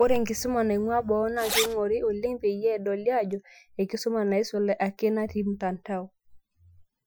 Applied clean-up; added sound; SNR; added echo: classical method Wiener filter.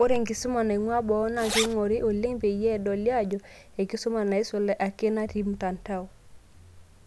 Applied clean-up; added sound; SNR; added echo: none; Zipper (clothing); 10 dB; none.